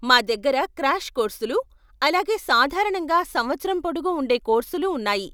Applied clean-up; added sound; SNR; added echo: none; none; none; none.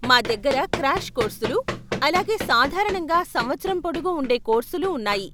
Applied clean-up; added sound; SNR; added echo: none; Run; 10 dB; none.